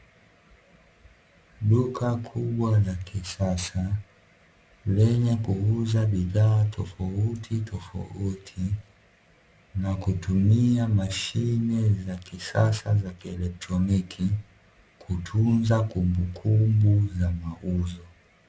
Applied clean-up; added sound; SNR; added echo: none; none; none; none.